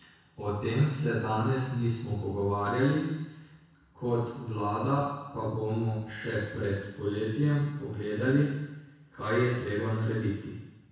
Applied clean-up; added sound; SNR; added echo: none; none; none; reverberation time 1.0 s.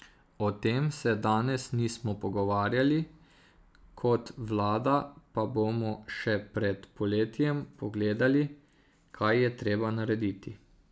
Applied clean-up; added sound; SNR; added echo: none; none; none; none.